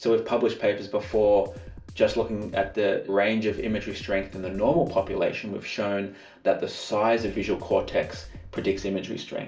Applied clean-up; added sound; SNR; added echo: none; Drum kit; 16 dB; reverberation time 0.3 s.